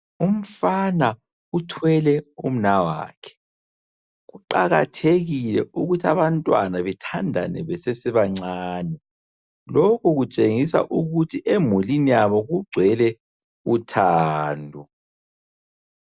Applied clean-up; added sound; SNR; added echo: none; none; none; none.